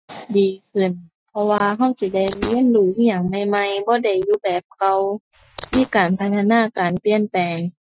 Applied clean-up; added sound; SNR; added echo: classical method Wiener filter.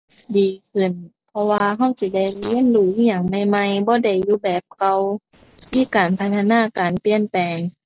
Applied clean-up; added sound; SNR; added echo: neural separator model SepFormer DNS4.